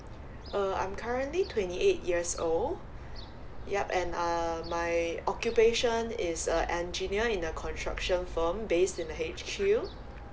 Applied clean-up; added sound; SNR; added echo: none; Gull, seagull / Fowl; 10 dB; none.